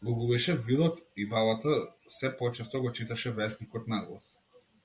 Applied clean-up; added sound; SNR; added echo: none; none; none; none.